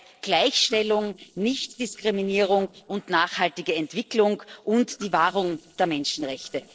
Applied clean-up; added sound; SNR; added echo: neural separator model SepFormer DNS4.